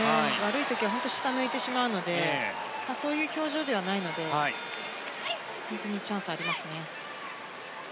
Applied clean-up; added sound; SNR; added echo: none; none; none; none.